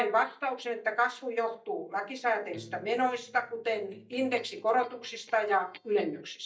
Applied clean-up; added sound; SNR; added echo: neural mask model DeepFilterNet 3.